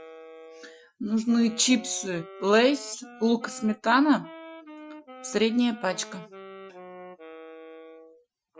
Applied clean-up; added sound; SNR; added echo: classical method Wiener filter.